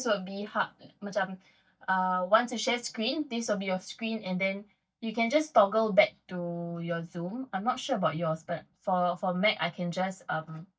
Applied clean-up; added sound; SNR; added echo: neural mask model DeepFilterNet 3.